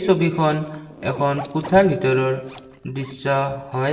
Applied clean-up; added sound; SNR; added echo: none; Zipper (clothing); 20 dB; reverberation time 0.9 s.